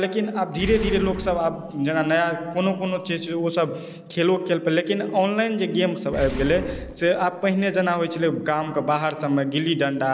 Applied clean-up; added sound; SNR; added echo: none; Boom; 14 dB; none.